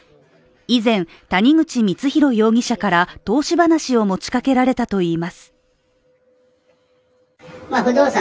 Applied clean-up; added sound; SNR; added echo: none; none; none; none.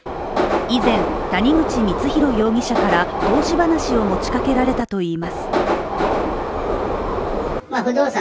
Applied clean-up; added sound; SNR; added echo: none; Subway, metro, underground; 0 dB; none.